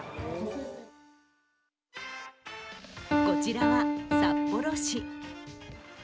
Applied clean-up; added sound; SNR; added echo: none; Piano; -5 dB; none.